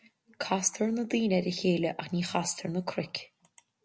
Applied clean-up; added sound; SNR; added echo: none; none; none; none.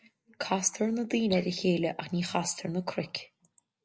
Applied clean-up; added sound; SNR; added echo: neural mask model Resemble Enhance denoiser.